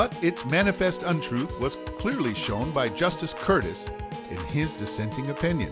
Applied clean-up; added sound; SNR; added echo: none; Piano / Organ; 9 dB; none.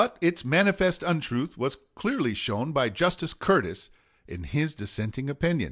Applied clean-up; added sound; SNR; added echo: none; none; none; none.